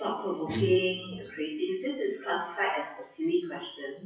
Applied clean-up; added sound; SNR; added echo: classical method WPE with log-MMSE.